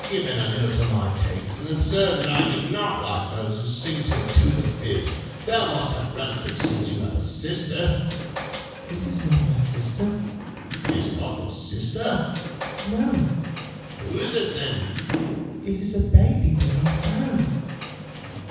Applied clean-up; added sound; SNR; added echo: none; Sliding door / Slam; 9 dB; reverberation time 1.1 s.